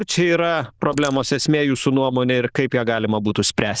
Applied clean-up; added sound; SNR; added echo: neural diffusion model UNIVERSE++.